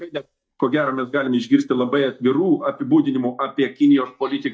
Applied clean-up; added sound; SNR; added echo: neural mask model DeepFilterNet 3.